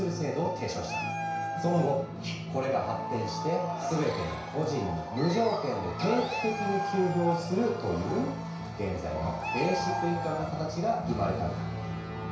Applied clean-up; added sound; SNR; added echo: none; Meow; 9 dB; reverberation time 0.6 s.